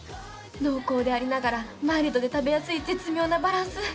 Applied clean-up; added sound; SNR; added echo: none; none; none; none.